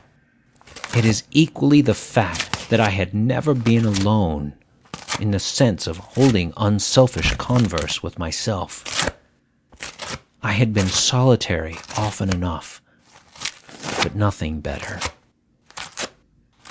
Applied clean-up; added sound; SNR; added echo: none; Tearing; 12 dB; none.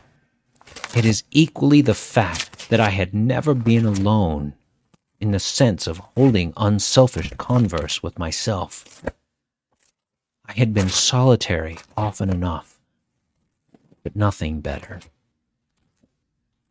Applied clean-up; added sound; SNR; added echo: neural mask model RNNoise.